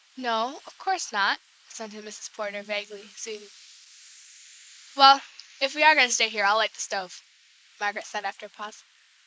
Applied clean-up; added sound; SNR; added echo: neural mask model Resemble Enhance denoiser.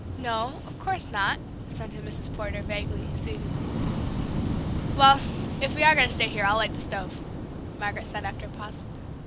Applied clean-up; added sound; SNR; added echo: none; Waves, surf / Wind; 3 dB; none.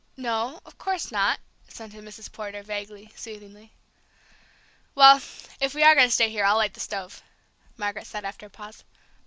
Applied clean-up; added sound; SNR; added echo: none; none; none; none.